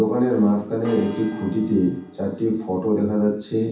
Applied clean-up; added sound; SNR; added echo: none; Church bell; 19 dB; reverberation time 0.7 s.